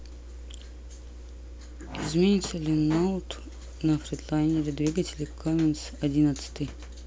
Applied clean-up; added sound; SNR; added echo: none; none; none; none.